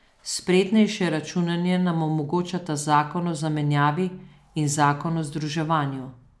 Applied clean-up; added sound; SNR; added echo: none; none; none; none.